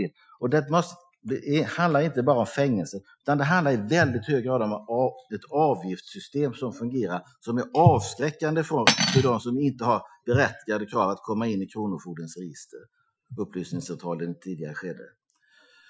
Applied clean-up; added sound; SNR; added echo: classical method Wiener filter.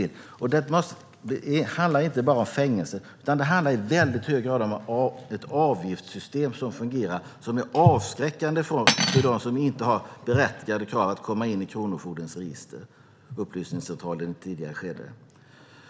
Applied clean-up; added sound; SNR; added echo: none; Cutlery, silverware; 3 dB; none.